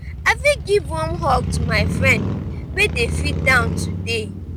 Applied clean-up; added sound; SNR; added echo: none; Motorcycle; 2 dB; none.